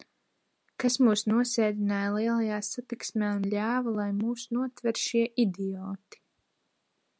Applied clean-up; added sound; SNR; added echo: none; none; none; none.